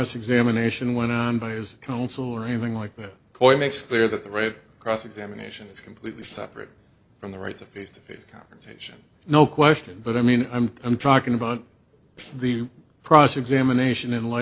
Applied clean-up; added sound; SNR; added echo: neural separator model SepFormer DNS4.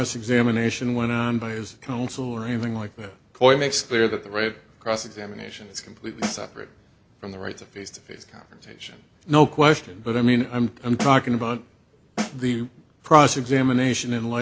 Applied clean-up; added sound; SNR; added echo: none; Snare drum; 11 dB; none.